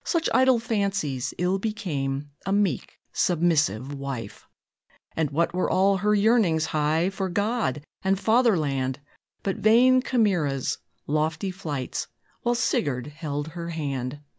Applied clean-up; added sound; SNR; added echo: none; none; none; none.